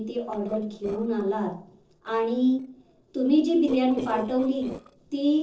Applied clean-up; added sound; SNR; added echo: neural separator model SepFormer DNS4.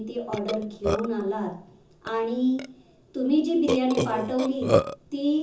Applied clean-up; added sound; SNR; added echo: none; Burping, eructation; 4 dB; reverberation time 0.6 s.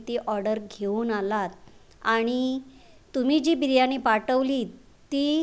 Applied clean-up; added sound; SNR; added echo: none; none; none; none.